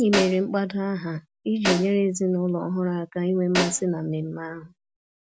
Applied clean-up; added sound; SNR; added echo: none; Snare drum; 8 dB; none.